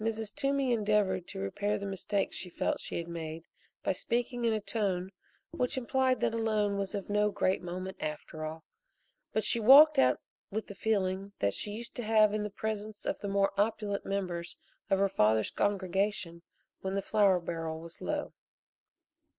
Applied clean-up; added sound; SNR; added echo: none; none; none; none.